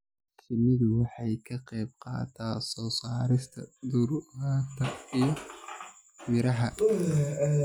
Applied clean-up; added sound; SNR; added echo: none; none; none; none.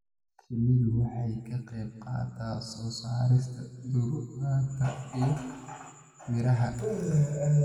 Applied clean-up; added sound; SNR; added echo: none; none; none; reverberation time 1.7 s.